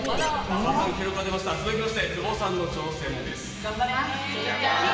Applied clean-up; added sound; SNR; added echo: none; Squeak; 8 dB; reverberation time 1.4 s.